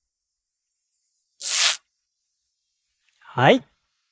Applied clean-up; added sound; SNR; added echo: neural mask model Resemble Enhance denoiser.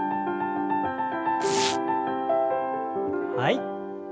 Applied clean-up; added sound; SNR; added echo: none; Domestic sounds, home sounds; 12 dB; none.